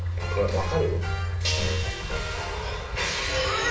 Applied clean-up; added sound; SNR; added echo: none; Wind; 9 dB; reverberation time 0.3 s.